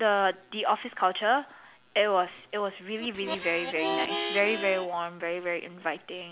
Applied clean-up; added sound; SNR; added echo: none; Harmonica; 5 dB; none.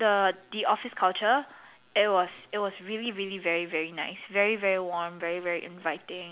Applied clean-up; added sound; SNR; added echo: none; none; none; none.